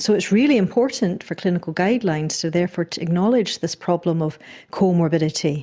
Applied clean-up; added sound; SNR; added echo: none; none; none; none.